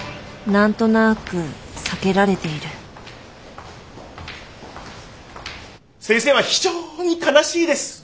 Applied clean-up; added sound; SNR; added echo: none; none; none; none.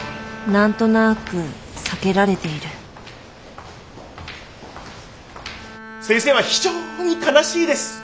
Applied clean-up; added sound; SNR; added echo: none; Bowed string instrument; 16 dB; none.